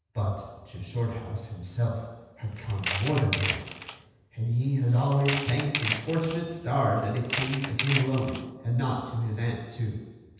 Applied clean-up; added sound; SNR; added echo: none; Tools; 6 dB; reverberation time 1.1 s.